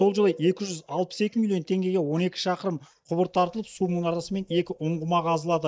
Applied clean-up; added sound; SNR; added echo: neural mask model DeepFilterNet 3.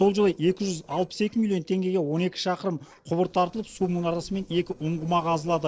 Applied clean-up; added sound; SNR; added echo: neural separator model SepFormer DNS4.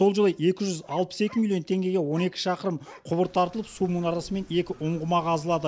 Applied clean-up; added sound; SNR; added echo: none; none; none; none.